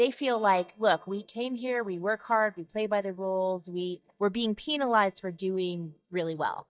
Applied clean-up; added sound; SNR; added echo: neural mask model DeepFilterNet 3.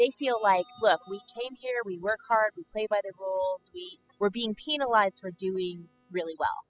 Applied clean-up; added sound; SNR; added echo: classical method spectral subtraction.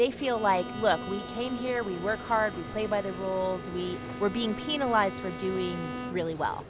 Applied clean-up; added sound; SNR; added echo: none; Bowed string instrument + Vehicle; 9 dB; none.